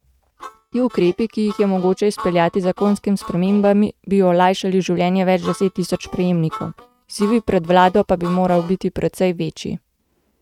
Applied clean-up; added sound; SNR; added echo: neural mask model RNNoise.